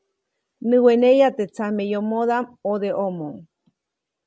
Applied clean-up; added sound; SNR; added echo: none; none; none; none.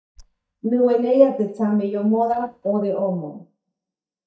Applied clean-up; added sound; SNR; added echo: neural mask model DeepFilterNet 3.